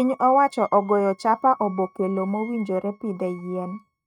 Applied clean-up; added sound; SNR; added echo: neural mask model RNNoise.